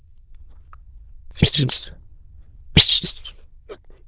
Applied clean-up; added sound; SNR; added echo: neural diffusion model UNIVERSE++.